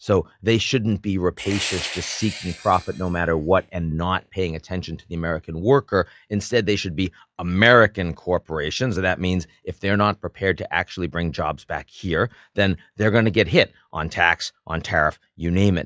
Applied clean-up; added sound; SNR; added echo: classical method log-MMSE.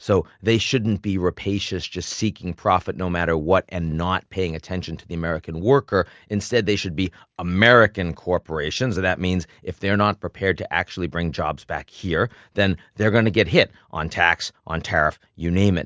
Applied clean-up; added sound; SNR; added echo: none; none; none; none.